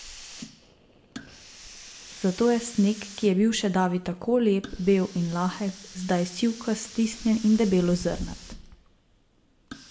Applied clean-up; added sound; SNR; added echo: none; Hiss; 17 dB; reverberation time 0.6 s.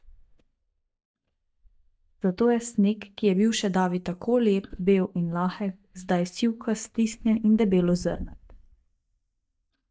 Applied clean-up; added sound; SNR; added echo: neural mask model DeepFilterNet 3.